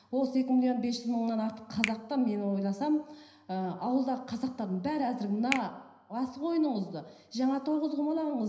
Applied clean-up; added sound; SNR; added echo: none; Finger snapping; 13 dB; reverberation time 0.9 s.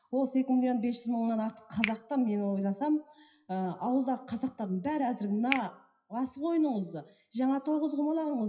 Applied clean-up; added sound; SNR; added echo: classical method WPE with log-MMSE.